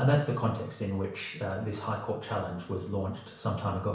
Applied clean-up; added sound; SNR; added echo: none; none; none; reverberation time 0.6 s.